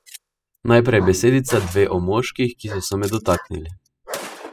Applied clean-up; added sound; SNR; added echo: classical method spectral subtraction.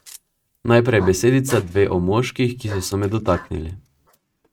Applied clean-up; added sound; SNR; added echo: neural mask model RNNoise.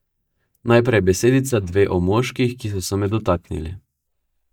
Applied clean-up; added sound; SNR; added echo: neural mask model DeepFilterNet 3.